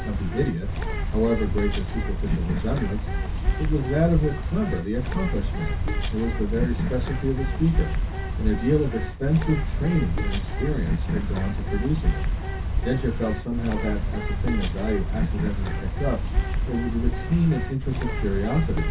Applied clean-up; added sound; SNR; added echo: none; Bird; -2 dB; reverberation time 0.3 s.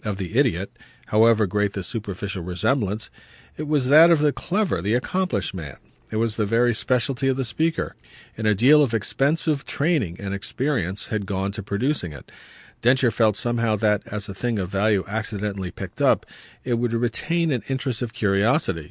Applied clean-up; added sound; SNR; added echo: none; none; none; none.